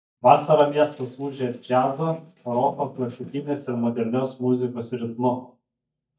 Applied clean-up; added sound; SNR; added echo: neural mask model DeepFilterNet 3.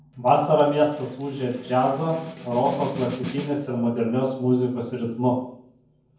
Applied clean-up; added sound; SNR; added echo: none; Snare drum; 14 dB; reverberation time 0.9 s.